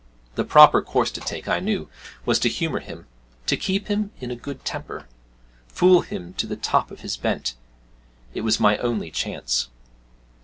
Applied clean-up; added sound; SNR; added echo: none; none; none; none.